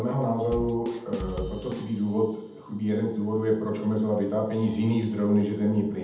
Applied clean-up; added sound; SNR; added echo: none; Bass drum / Drum kit; 13 dB; reverberation time 0.8 s.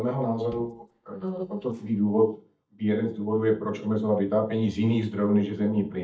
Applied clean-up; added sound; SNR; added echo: neural mask model DeepFilterNet 3.